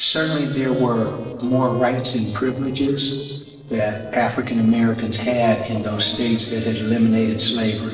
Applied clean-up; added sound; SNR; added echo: neural separator model SepFormer DNS4.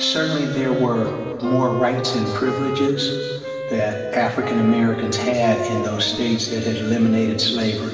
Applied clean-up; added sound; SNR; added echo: none; Wind instrument, woodwind instrument; 8 dB; reverberation time 2.4 s.